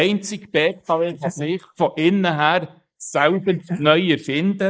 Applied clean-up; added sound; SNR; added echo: neural mask model Resemble Enhance denoiser.